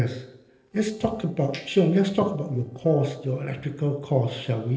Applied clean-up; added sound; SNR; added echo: neural separator model SepFormer DNS4.